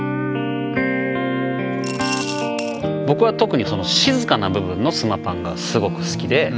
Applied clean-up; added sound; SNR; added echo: none; Coin (dropping) / Glass; 12 dB; none.